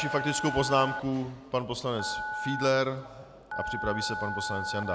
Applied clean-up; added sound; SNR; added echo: none; Telephone; 5 dB; none.